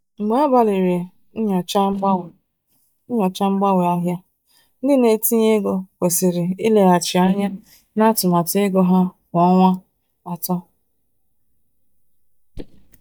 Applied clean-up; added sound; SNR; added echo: neural mask model DeepFilterNet 3.